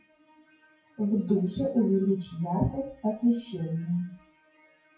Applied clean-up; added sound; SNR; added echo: classical method WPE with log-MMSE.